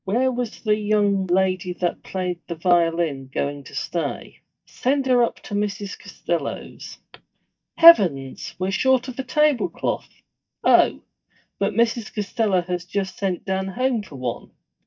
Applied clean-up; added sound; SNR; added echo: neural mask model DeepFilterNet 3.